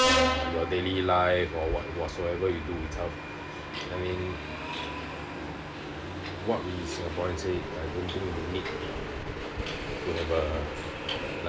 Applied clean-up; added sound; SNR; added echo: none; Subway, metro, underground; 3 dB; none.